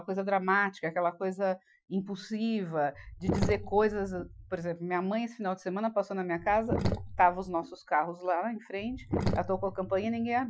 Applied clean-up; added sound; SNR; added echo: classical method Wiener filter.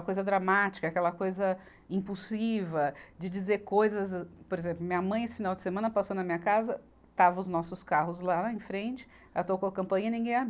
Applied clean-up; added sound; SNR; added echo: none; none; none; none.